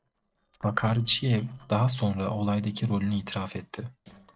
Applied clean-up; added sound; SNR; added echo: neural separator model SepFormer DNS4.